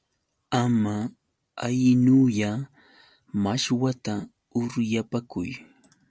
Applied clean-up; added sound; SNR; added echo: none; none; none; none.